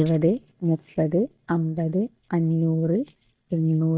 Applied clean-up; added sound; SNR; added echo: neural mask model DeepFilterNet 3.